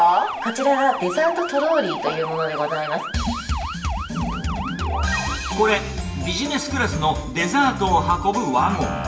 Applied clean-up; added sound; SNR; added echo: none; Motor vehicle (road) / Siren; 11 dB; reverberation time 1.0 s.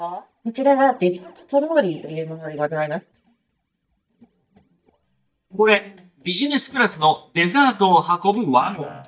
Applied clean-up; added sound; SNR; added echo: neural mask model DeepFilterNet 3.